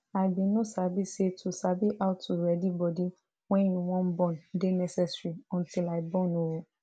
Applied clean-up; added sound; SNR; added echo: none; none; none; none.